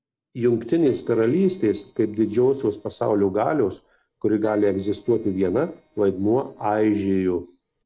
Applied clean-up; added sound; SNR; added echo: neural separator model SepFormer DNS4.